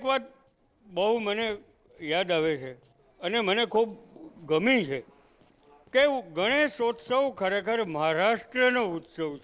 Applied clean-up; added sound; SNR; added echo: neural separator model SepFormer DNS4.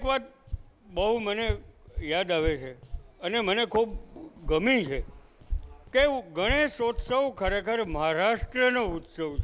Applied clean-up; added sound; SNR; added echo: none; Walk, footsteps; 9 dB; none.